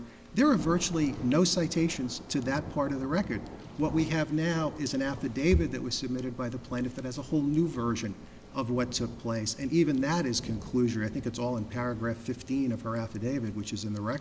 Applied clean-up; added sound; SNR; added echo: none; Thunder / Rain; 16 dB; none.